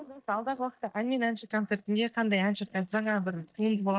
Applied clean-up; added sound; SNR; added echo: neural mask model DeepFilterNet 3.